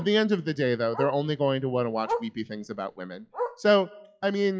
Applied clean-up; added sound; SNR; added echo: classical method log-MMSE.